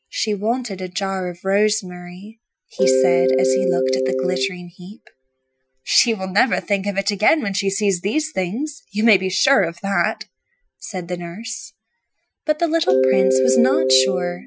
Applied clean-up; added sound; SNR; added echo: classical method Wiener filter.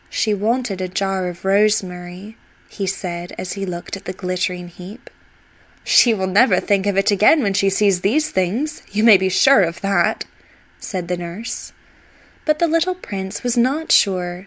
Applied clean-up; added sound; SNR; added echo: none; none; none; none.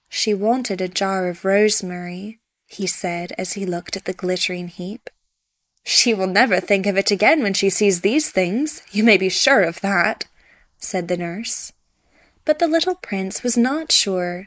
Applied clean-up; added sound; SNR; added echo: neural mask model Resemble Enhance denoiser.